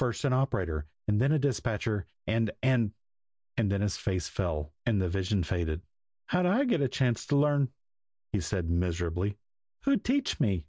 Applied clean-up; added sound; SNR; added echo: none; none; none; none.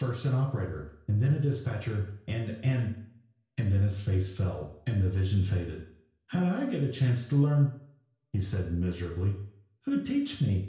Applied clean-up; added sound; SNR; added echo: none; none; none; reverberation time 0.5 s.